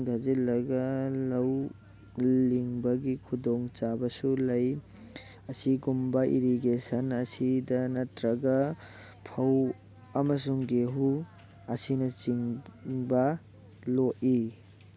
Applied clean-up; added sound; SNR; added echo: none; none; none; none.